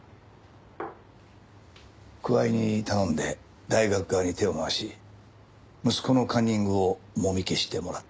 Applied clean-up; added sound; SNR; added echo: none; none; none; none.